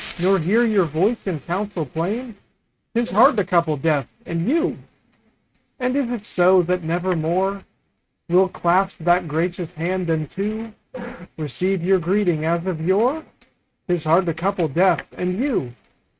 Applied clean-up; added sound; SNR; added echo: neural mask model RNNoise.